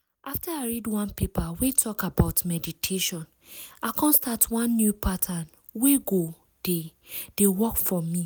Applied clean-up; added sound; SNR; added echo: none; none; none; none.